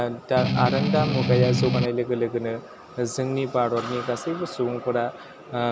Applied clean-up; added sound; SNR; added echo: none; Strum; -2 dB; none.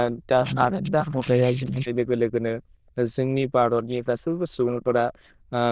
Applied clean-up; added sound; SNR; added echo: neural diffusion model UNIVERSE++.